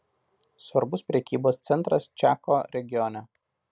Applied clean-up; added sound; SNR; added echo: none; none; none; none.